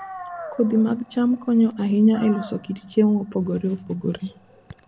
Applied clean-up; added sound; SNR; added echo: none; Dog; 19 dB; none.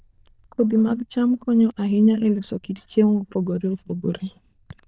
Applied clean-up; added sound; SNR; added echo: neural diffusion model UNIVERSE++.